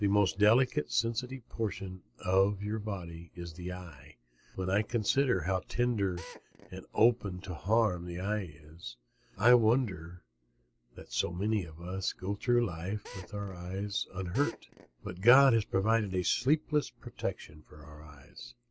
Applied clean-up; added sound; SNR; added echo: none; Drill; 18 dB; none.